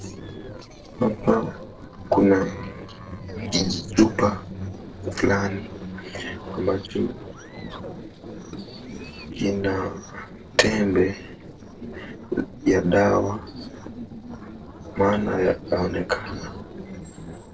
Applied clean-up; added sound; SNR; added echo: neural separator model SepFormer DNS4.